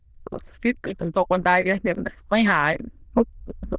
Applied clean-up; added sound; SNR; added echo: neural diffusion model UNIVERSE++.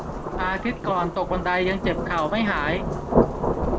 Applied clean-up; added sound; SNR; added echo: none; Rain / Thunderstorm; 0 dB; none.